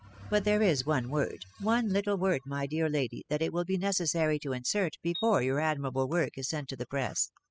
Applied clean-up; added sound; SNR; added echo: classical method spectral subtraction.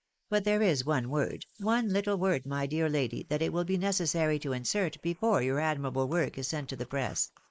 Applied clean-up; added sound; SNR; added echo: neural mask model Resemble Enhance denoiser.